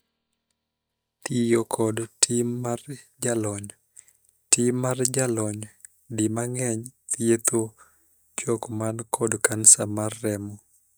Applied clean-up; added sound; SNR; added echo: neural mask model DeepFilterNet 3.